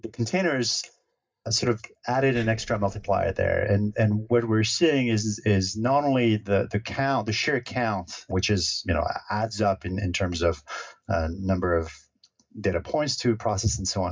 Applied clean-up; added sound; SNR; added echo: neural mask model DeepFilterNet 3.